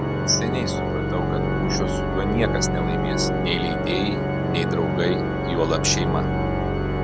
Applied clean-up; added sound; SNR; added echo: none; Organ; -5 dB; none.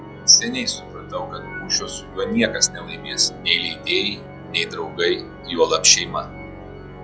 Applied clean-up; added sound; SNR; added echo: classical method log-MMSE.